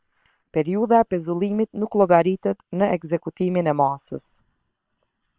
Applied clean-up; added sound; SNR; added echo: neural separator model SepFormer WHAM!.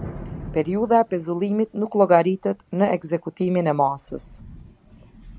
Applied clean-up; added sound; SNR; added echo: none; Thunder / Rain; 18 dB; none.